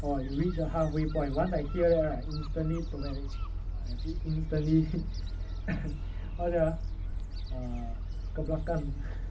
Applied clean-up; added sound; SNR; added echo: none; Gull, seagull; 2 dB; reverberation time 0.4 s.